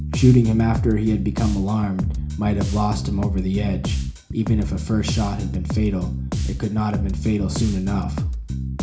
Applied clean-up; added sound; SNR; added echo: none; Bass guitar; 3 dB; reverberation time 0.4 s.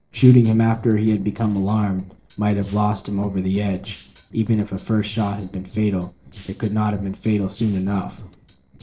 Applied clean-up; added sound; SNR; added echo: neural separator model SepFormer DNS4.